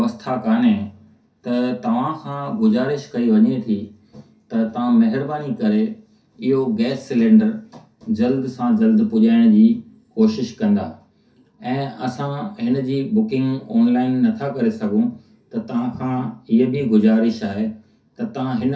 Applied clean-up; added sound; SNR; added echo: none; none; none; reverberation time 0.3 s.